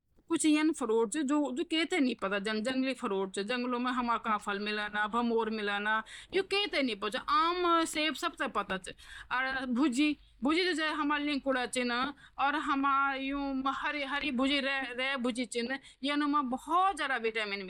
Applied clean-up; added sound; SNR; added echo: neural mask model DeepFilterNet 3.